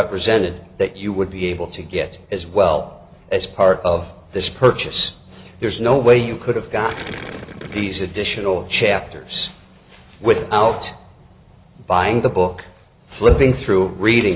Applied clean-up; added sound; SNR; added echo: none; Gurgling; 13 dB; none.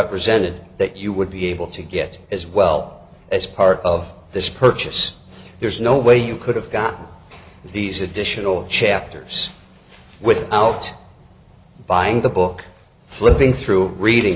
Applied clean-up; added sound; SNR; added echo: none; none; none; none.